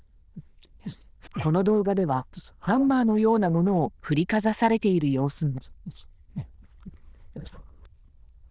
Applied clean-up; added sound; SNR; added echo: neural diffusion model UNIVERSE++.